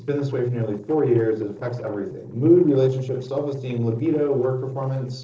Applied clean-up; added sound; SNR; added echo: neural separator model SepFormer DNS4.